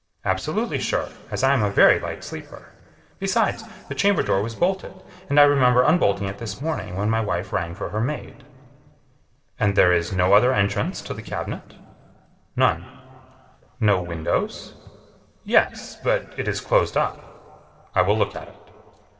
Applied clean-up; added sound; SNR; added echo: neural separator model SepFormer DNS4.